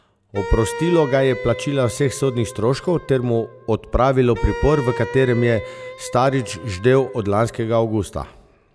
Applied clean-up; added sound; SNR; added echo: none; Wind instrument, woodwind instrument; 13 dB; none.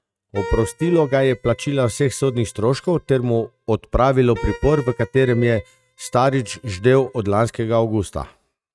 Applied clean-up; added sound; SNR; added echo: neural mask model RNNoise.